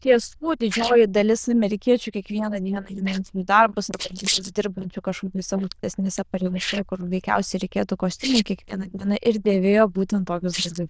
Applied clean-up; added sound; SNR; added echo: neural diffusion model UNIVERSE++.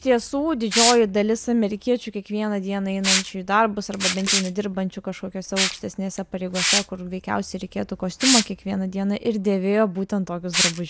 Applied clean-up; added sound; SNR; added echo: none; Liquid; 4 dB; none.